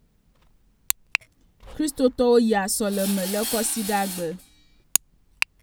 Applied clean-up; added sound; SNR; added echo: none; Tools; 9 dB; none.